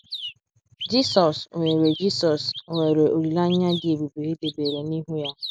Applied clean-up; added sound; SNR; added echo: none; Bird vocalization, bird call, bird song; 15 dB; none.